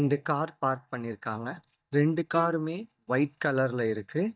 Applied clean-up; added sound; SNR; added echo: neural mask model DeepFilterNet 3.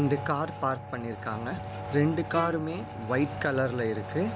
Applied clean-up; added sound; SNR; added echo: none; Bowed string instrument; 14 dB; none.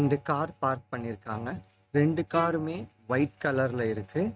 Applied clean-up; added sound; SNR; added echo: neural mask model RNNoise.